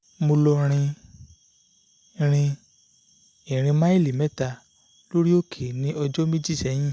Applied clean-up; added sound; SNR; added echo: none; none; none; none.